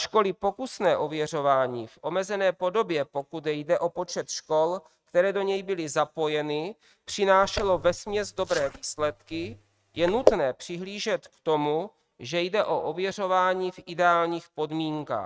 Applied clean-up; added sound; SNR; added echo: neural mask model RNNoise.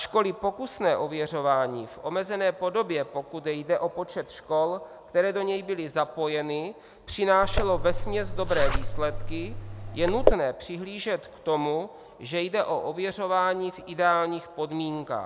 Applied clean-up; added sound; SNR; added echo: none; Zipper (clothing); -2 dB; none.